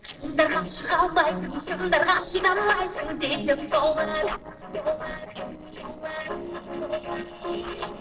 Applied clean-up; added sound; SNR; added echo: neural separator model SepFormer DNS4.